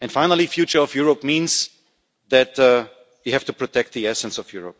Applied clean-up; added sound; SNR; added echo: none; none; none; none.